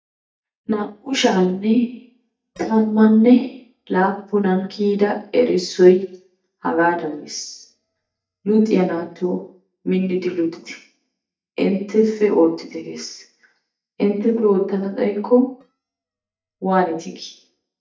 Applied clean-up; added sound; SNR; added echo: neural mask model DeepFilterNet 3.